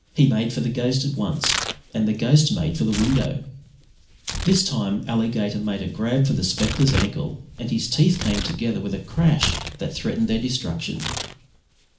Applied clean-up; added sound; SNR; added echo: none; Tearing; 9 dB; reverberation time 0.4 s.